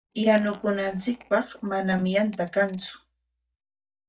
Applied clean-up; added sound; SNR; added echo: neural mask model DeepFilterNet 3.